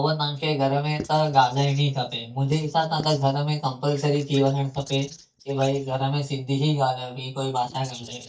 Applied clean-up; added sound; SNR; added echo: neural mask model DeepFilterNet 3.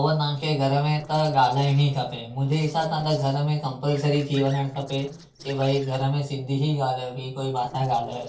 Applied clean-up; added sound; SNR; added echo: neural separator model SepFormer DNS4.